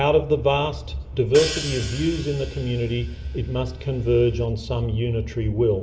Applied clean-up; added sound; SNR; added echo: none; Hi-hat; 14 dB; reverberation time 0.9 s.